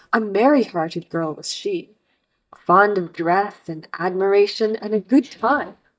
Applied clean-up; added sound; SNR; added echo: neural mask model DeepFilterNet 3.